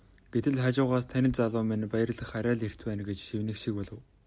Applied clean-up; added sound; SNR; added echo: none; none; none; none.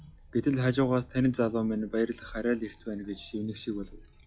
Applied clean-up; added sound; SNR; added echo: classical method log-MMSE.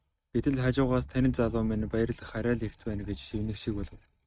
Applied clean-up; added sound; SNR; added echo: neural mask model RNNoise.